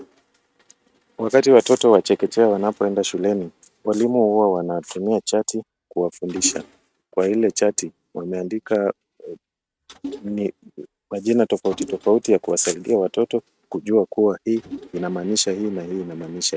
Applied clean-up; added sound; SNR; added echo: neural mask model RNNoise.